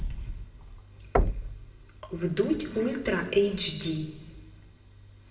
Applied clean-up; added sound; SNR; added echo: none; Knock; 2 dB; reverberation time 1.1 s.